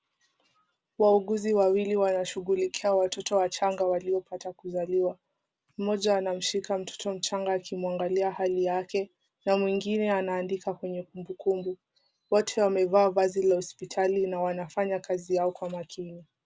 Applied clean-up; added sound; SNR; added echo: none; none; none; none.